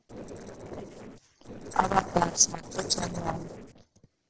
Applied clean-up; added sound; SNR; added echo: neural separator model SepFormer DNS4.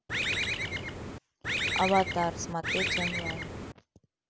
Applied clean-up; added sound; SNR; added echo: none; Bird; -2 dB; none.